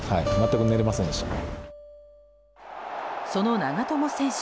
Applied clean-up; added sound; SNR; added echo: none; Acoustic guitar; 8 dB; none.